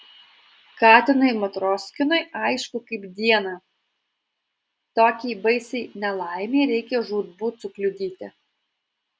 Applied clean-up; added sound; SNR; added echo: none; none; none; none.